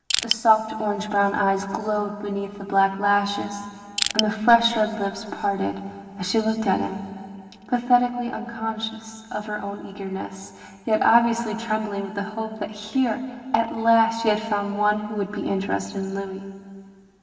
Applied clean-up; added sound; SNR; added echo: none; Crushing; 2 dB; reverberation time 2.6 s.